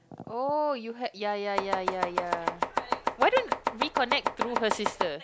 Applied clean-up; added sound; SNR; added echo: none; Domestic sounds, home sounds; 0 dB; none.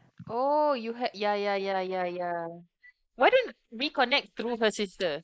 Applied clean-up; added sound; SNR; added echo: neural mask model Resemble Enhance denoiser.